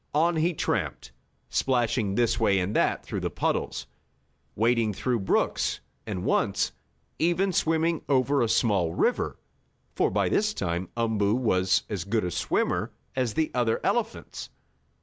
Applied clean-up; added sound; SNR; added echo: none; none; none; none.